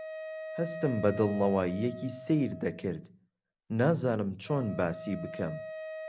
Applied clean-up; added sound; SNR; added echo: none; Wind instrument, woodwind instrument; 11 dB; none.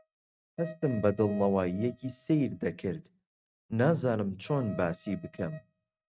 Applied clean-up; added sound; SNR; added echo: neural mask model RNNoise.